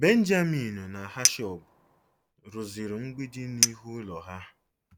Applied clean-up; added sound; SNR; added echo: none; Chink, clink; 4 dB; none.